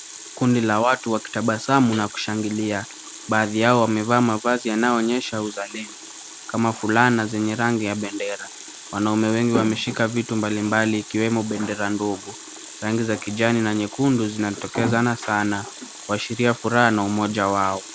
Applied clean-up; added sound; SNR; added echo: none; Water tap, faucet; 16 dB; none.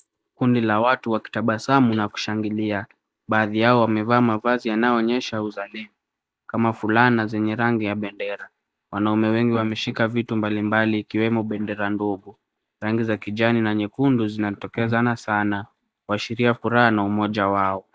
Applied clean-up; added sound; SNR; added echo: neural mask model DeepFilterNet 3.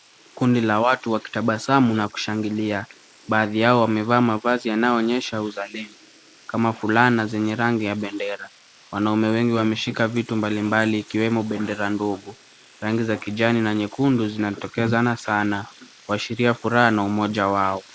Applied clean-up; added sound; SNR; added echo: neural mask model Resemble Enhance denoiser.